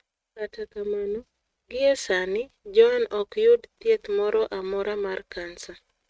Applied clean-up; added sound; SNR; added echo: neural mask model RNNoise.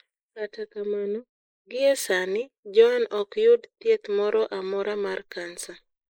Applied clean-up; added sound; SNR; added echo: neural mask model Resemble Enhance denoiser.